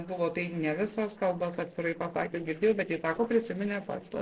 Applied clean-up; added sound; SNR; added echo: neural separator model SepFormer DNS4.